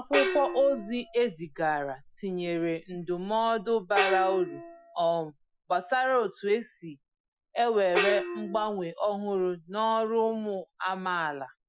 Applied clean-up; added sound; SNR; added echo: classical method Wiener filter.